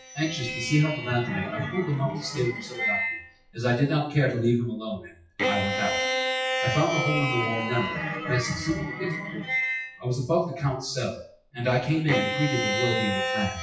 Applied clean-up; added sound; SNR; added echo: classical method WPE with log-MMSE.